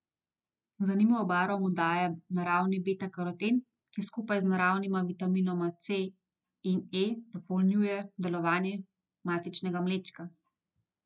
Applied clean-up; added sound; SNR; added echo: none; none; none; none.